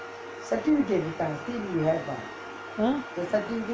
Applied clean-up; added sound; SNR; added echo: none; Wind instrument, woodwind instrument; 16 dB; none.